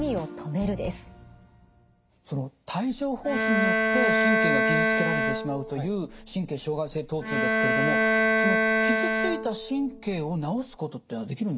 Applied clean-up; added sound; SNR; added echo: none; Bowed string instrument; -4 dB; none.